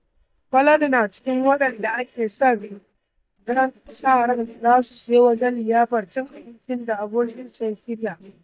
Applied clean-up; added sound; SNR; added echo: neural mask model DeepFilterNet 3.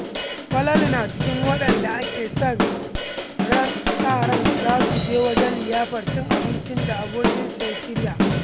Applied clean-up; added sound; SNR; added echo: none; Drum / Drum kit; -3 dB; none.